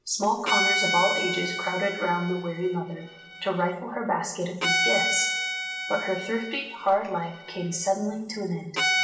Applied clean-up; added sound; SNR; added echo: none; Bowed string instrument; 2 dB; reverberation time 1.0 s.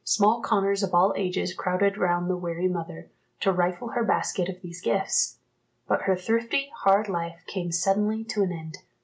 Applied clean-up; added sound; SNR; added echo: none; none; none; none.